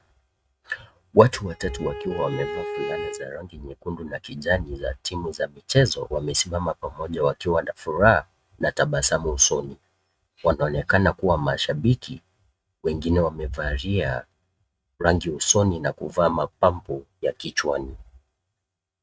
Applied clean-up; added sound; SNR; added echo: neural mask model RNNoise.